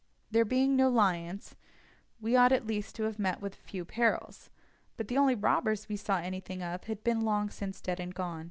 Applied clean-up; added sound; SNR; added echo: none; none; none; none.